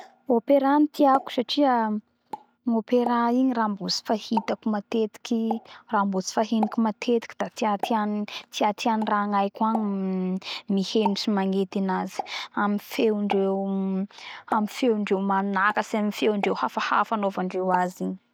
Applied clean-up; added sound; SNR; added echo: none; Explosion; 15 dB; none.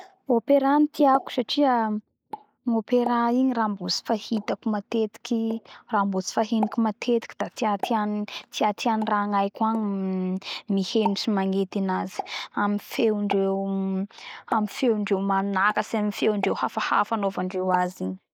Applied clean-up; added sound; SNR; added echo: neural mask model Resemble Enhance denoiser.